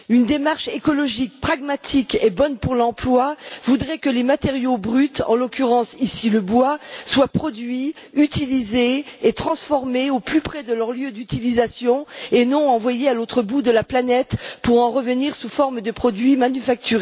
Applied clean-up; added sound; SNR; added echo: none; none; none; none.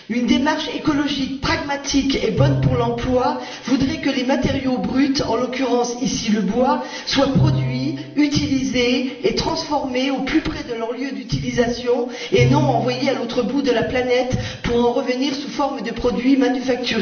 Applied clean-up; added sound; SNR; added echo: none; Bowed string instrument; 10 dB; reverberation time 0.8 s.